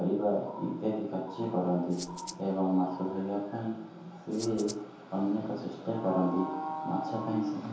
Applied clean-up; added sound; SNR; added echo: none; Rattle (instrument); 13 dB; reverberation time 0.8 s.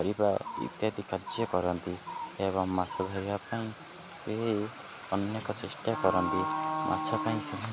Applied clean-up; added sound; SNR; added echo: none; none; none; none.